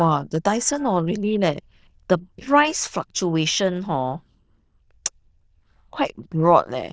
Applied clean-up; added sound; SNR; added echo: neural diffusion model UNIVERSE++.